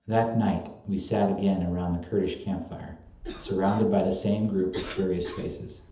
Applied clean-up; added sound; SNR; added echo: none; Cough; 17 dB; reverberation time 0.8 s.